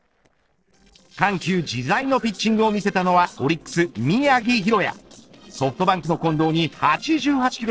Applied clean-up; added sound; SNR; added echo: neural separator model SepFormer DNS4.